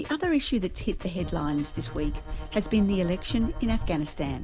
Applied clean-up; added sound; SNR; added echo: none; Wind; 7 dB; none.